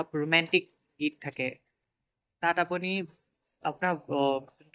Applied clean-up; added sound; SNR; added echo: neural mask model DeepFilterNet 3.